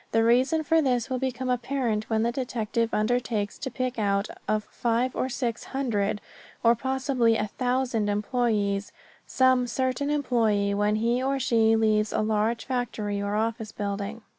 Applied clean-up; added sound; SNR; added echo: none; none; none; none.